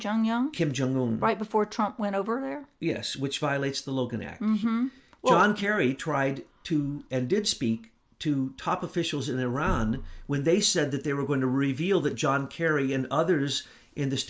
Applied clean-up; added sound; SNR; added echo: none; none; none; none.